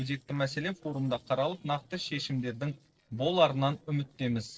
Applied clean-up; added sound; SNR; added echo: neural separator model SepFormer DNS4.